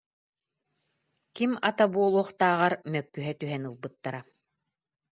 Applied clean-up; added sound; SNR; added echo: none; none; none; none.